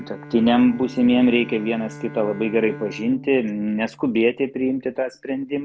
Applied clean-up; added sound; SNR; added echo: none; Bowed string instrument; 19 dB; none.